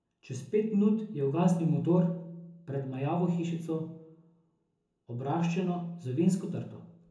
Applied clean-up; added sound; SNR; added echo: none; none; none; reverberation time 0.5 s.